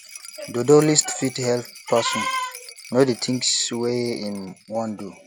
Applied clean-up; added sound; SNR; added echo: none; Rattle; 19 dB; none.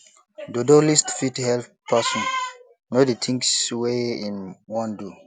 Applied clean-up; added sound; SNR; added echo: none; none; none; none.